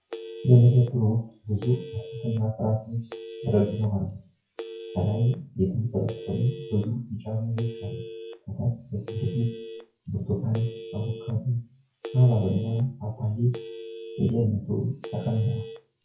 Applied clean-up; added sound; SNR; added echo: classical method WPE with log-MMSE.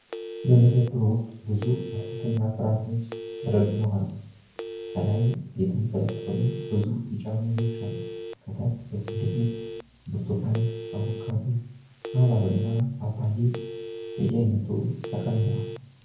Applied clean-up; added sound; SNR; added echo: none; Telephone; 12 dB; reverberation time 0.9 s.